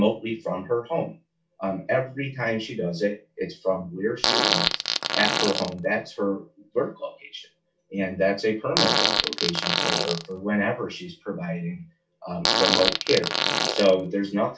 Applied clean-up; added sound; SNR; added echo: none; Fart; -2 dB; reverberation time 0.3 s.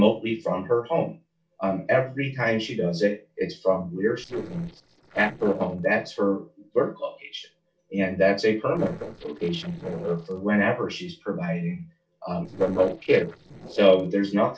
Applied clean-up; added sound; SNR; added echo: neural separator model SepFormer DNS4.